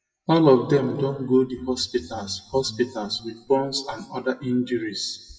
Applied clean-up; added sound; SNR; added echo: classical method WPE with log-MMSE.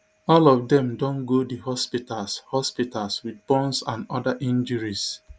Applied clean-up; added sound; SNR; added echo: none; none; none; none.